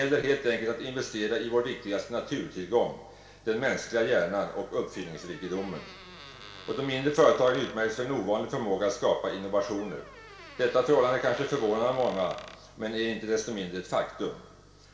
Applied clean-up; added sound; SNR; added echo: none; Squeak; 19 dB; reverberation time 0.4 s.